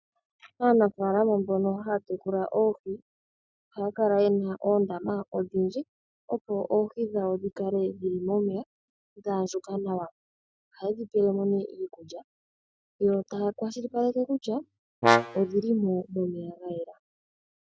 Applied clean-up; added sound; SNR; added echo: neural mask model RNNoise.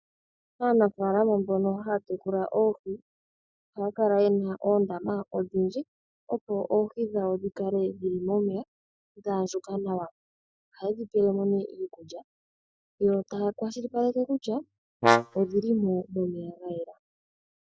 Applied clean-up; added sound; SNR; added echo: neural mask model DeepFilterNet 3.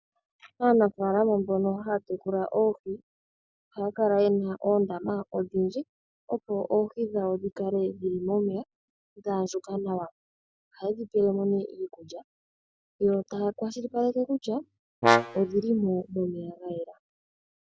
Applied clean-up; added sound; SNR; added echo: none; Brass instrument; -2 dB; none.